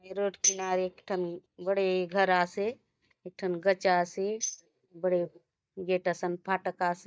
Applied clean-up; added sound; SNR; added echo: neural mask model DeepFilterNet 3.